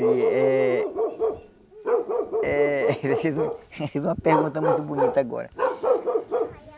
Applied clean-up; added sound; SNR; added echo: none; Bark; -2 dB; none.